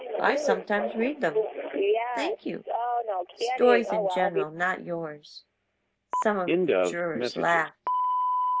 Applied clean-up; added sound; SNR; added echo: none; Telephone; -1 dB; none.